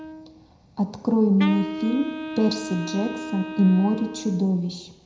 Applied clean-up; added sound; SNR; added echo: none; Wind instrument, woodwind instrument; 11 dB; reverberation time 0.7 s.